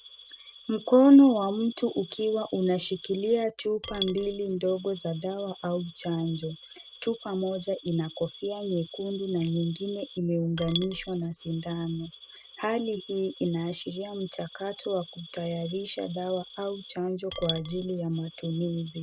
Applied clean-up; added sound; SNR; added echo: none; Coin (dropping) / Glass; 16 dB; none.